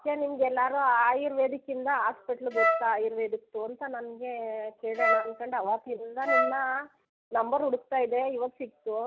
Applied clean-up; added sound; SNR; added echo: none; Wind instrument, woodwind instrument; -1 dB; none.